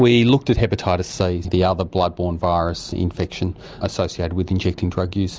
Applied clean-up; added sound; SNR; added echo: none; none; none; none.